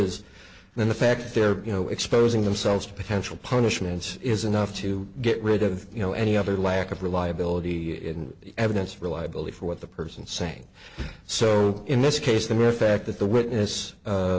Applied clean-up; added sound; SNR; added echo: none; none; none; none.